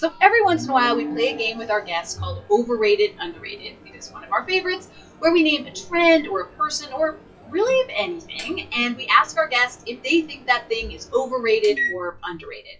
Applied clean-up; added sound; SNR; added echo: classical method WPE with log-MMSE.